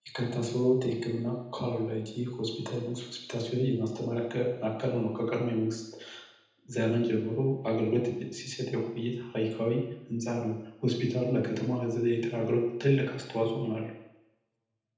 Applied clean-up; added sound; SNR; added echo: none; none; none; reverberation time 0.8 s.